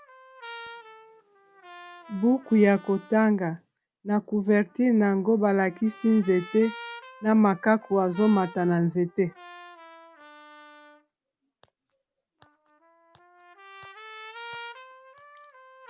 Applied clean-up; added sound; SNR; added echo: none; Trumpet; 20 dB; none.